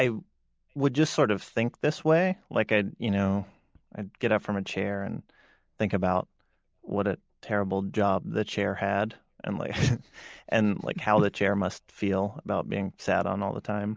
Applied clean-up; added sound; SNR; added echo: none; none; none; none.